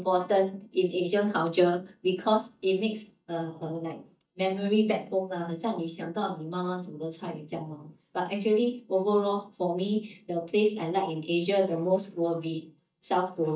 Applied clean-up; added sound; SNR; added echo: neural mask model DeepFilterNet 3.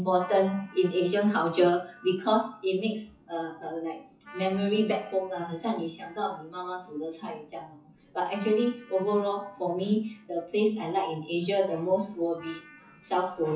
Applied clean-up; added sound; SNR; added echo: classical method WPE with log-MMSE.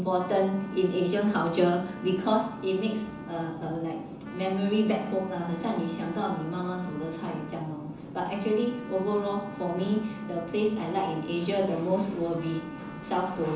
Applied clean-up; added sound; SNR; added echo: none; Trumpet; 19 dB; reverberation time 0.6 s.